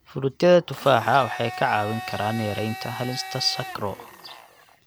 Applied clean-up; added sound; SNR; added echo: none; Domestic sounds, home sounds; 13 dB; none.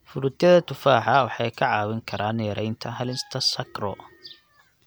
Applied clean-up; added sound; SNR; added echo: none; none; none; none.